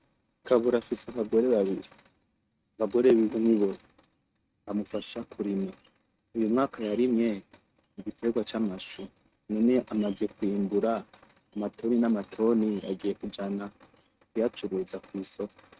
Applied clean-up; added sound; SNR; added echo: neural mask model RNNoise.